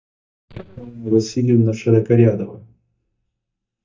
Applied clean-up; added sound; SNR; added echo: neural mask model DeepFilterNet 3.